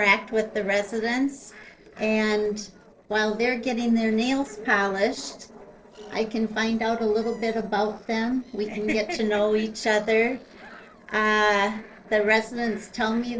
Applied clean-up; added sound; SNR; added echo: neural separator model SepFormer DNS4.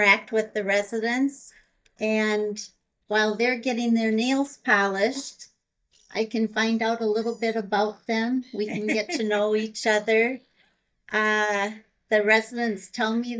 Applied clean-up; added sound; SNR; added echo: neural mask model DeepFilterNet 3.